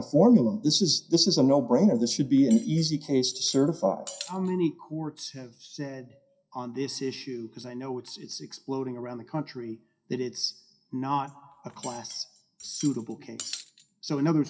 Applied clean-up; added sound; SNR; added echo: classical method WPE with log-MMSE.